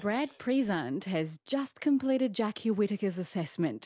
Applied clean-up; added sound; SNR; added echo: none; none; none; none.